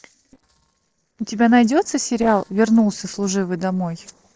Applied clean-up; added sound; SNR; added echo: neural separator model SepFormer DNS4.